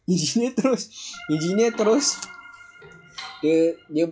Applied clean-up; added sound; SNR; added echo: classical method log-MMSE.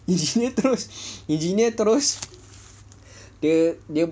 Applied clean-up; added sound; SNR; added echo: none; none; none; none.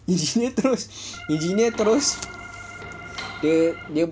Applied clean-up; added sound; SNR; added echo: none; Organ + Mechanisms; 13 dB; none.